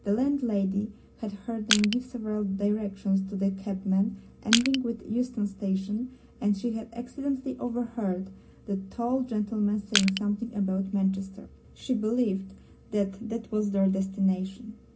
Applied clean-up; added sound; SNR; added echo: none; Crushing; 1 dB; reverberation time 0.4 s.